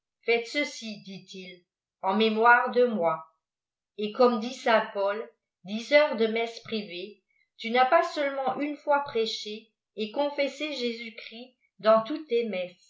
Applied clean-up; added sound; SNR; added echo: none; none; none; none.